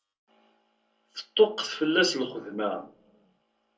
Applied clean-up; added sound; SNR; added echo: none; none; none; reverberation time 0.2 s.